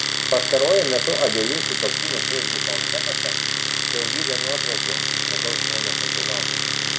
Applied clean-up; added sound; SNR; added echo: none; Domestic sounds, home sounds; -4 dB; reverberation time 0.3 s.